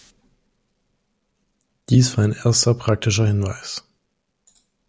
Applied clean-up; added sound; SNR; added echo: none; none; none; none.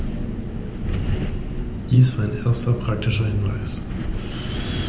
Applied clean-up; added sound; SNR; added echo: none; Wind; 2 dB; reverberation time 0.8 s.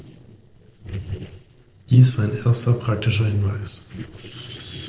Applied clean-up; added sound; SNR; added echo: neural separator model SepFormer DNS4.